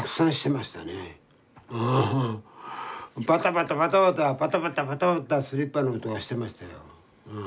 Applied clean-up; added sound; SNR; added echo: none; none; none; none.